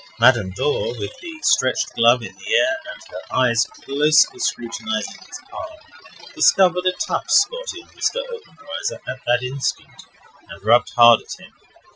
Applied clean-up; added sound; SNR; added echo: classical method Wiener filter.